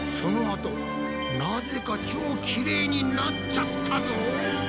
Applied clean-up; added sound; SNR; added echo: none; Musical instrument; 8 dB; none.